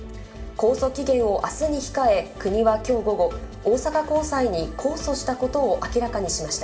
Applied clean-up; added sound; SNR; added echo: none; none; none; reverberation time 1.6 s.